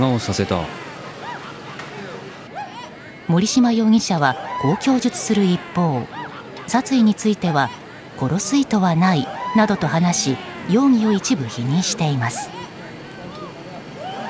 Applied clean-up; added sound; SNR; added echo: none; Crowd / Cheering; 14 dB; none.